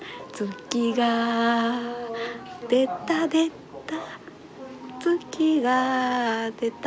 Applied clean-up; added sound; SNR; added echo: none; none; none; none.